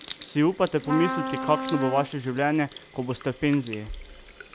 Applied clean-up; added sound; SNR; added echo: none; Sink (filling or washing) / Water tap, faucet + Trumpet; 6 dB; none.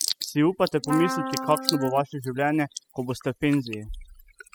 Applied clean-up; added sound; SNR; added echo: classical method spectral subtraction.